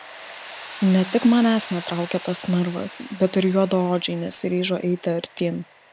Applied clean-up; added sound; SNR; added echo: none; Tools; 17 dB; none.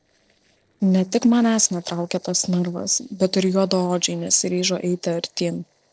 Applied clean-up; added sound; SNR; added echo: neural separator model SepFormer DNS4.